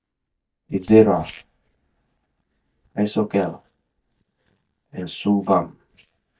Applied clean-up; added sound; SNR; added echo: neural mask model DeepFilterNet 3.